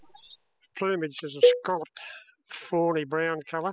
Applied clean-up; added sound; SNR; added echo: classical method spectral subtraction.